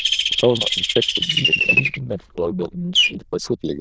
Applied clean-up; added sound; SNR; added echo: neural diffusion model UNIVERSE++.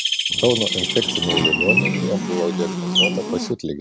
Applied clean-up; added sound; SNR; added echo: none; Bird + Buzz; -2 dB; none.